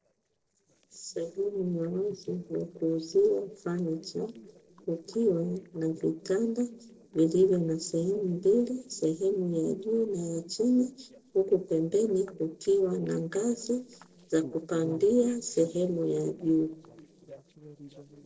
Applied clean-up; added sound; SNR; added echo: neural separator model SepFormer DNS4.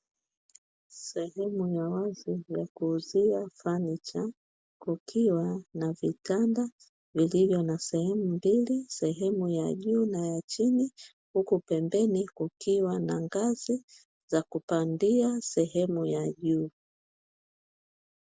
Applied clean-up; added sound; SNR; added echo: none; none; none; none.